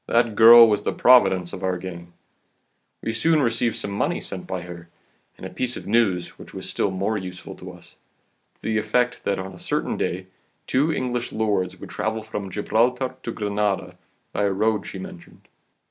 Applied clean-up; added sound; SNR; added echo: none; none; none; none.